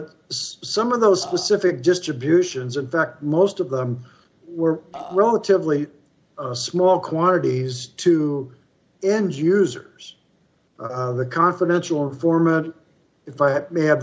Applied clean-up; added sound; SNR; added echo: none; Burping, eructation; 15 dB; none.